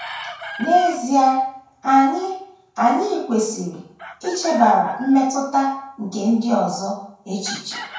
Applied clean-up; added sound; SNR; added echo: none; Chicken, rooster; 17 dB; reverberation time 0.5 s.